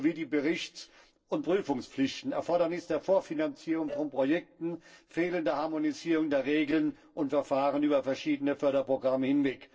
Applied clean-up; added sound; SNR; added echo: neural separator model SepFormer DNS4.